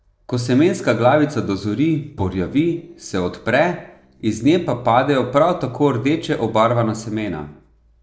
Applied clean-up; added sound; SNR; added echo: neural separator model SepFormer DNS4.